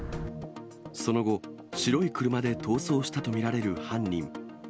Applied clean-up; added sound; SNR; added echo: none; none; none; none.